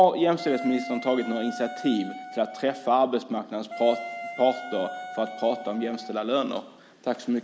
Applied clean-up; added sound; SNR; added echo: none; Wind instrument, woodwind instrument; 12 dB; none.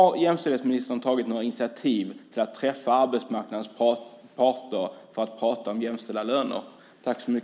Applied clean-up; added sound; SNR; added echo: none; none; none; none.